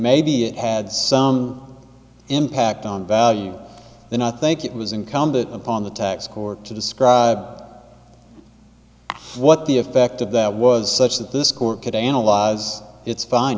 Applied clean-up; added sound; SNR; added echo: none; none; none; none.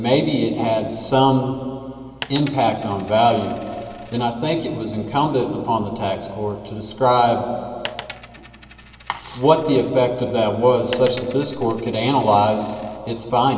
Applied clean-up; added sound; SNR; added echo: none; Coin (dropping); 16 dB; reverberation time 2.6 s.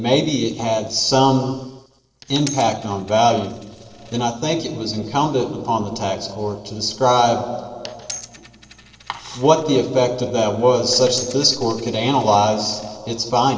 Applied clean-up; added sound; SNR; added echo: neural separator model SepFormer DNS4.